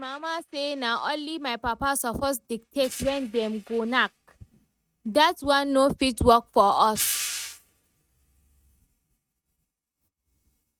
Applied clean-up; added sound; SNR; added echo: neural mask model RNNoise.